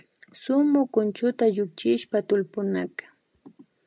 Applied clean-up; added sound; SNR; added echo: none; none; none; none.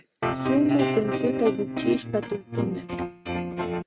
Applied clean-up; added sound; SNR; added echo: neural mask model RNNoise.